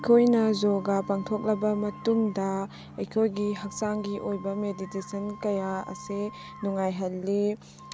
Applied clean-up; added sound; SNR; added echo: none; Wind instrument, woodwind instrument + Gong; 16 dB; none.